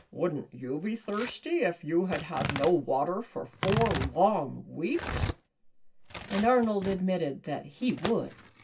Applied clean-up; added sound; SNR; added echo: none; Tearing; 8 dB; reverberation time 0.2 s.